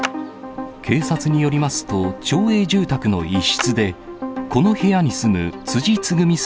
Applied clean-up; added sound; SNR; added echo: none; Clapping; 15 dB; none.